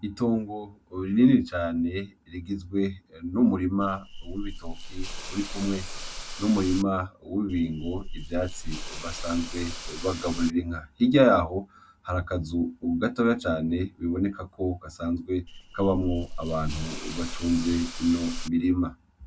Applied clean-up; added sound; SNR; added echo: none; Hiss / Insect; 7 dB; none.